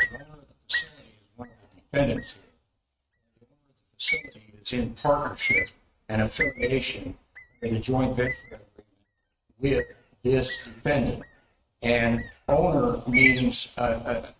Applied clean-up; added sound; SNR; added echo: neural mask model RNNoise.